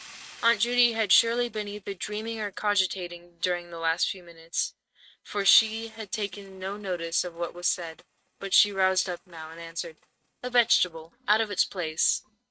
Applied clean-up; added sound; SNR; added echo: neural mask model RNNoise.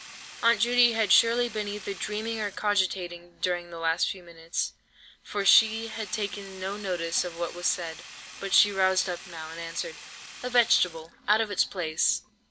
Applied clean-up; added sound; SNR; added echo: none; Sink (filling or washing); 16 dB; none.